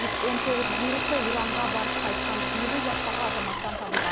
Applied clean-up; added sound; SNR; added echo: none; Domestic sounds, home sounds; -3 dB; none.